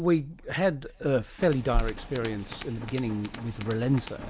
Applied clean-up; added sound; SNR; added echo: none; Tools; 15 dB; none.